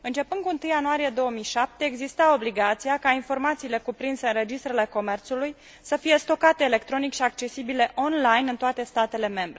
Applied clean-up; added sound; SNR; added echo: none; none; none; none.